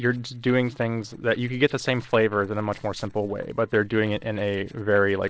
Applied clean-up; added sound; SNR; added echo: neural separator model SepFormer DNS4.